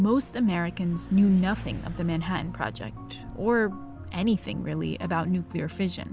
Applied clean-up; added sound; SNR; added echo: none; Mechanisms / Bicycle; 17 dB; none.